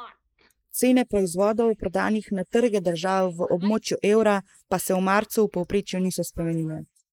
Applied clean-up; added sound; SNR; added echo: neural mask model Resemble Enhance denoiser.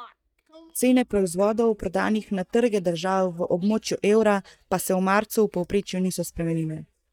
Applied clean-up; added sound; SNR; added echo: neural mask model DeepFilterNet 3.